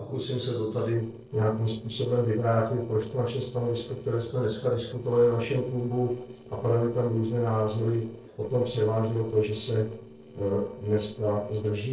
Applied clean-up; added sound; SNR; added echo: neural separator model SepFormer DNS4.